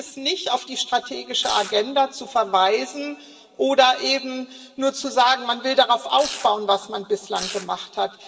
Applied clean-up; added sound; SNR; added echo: none; Domestic sounds, home sounds; 13 dB; reverberation time 1.8 s.